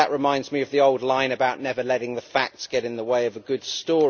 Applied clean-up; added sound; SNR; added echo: none; none; none; none.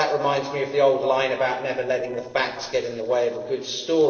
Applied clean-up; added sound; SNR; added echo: neural separator model SepFormer DNS4.